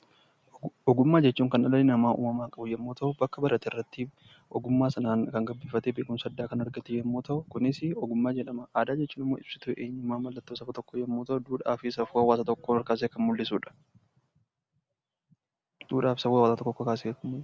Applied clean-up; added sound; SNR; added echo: none; none; none; none.